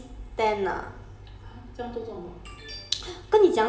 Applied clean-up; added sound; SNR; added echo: none; none; none; reverberation time 0.5 s.